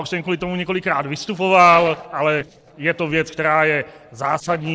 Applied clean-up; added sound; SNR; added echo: neural separator model SepFormer DNS4.